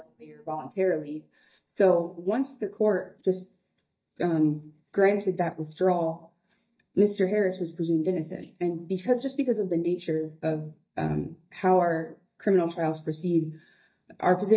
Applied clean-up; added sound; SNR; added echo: neural mask model DeepFilterNet 3.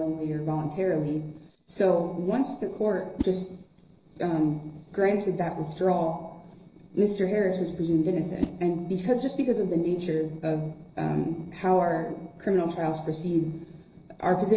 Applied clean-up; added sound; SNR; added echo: neural separator model SepFormer DNS4.